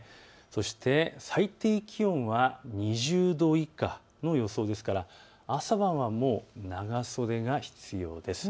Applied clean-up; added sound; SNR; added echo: none; none; none; none.